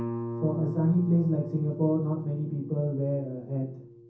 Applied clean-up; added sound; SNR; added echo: none; Guitar; 10 dB; reverberation time 0.6 s.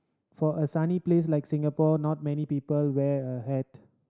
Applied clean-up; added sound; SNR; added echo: none; none; none; none.